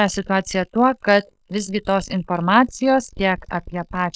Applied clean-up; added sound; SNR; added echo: neural mask model Resemble Enhance denoiser.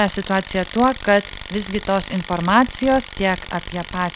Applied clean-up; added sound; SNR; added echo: none; Tools; 11 dB; none.